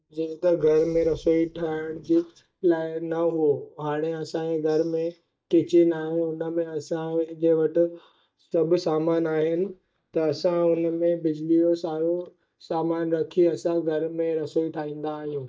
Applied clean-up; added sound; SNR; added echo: neural mask model DeepFilterNet 3.